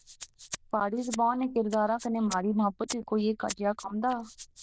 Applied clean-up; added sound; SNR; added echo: neural diffusion model UNIVERSE++.